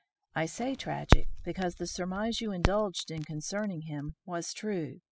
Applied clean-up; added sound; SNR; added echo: classical method spectral subtraction.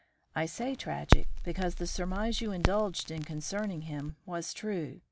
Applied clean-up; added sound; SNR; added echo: none; Crackle; -4 dB; none.